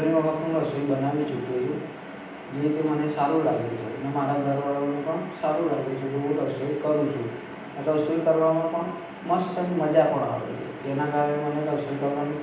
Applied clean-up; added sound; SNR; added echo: none; none; none; reverberation time 0.9 s.